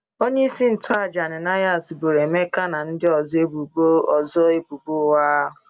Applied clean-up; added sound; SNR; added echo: none; none; none; none.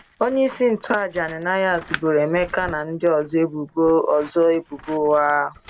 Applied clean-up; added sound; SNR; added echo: none; Scissors; 19 dB; none.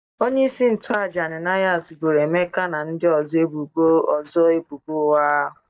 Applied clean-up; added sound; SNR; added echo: neural mask model DeepFilterNet 3.